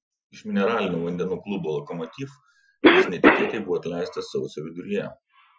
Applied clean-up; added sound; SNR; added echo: classical method Wiener filter.